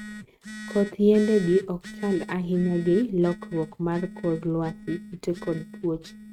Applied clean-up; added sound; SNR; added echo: neural mask model RNNoise.